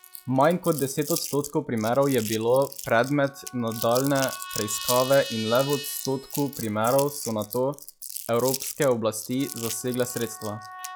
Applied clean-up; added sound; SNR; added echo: classical method log-MMSE.